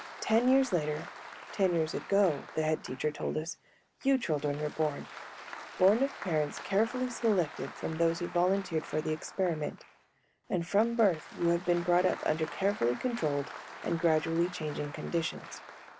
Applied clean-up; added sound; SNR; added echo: none; Applause; 15 dB; none.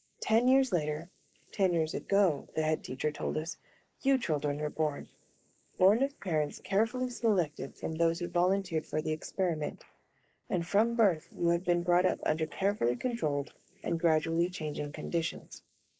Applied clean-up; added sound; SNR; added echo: neural mask model Resemble Enhance denoiser.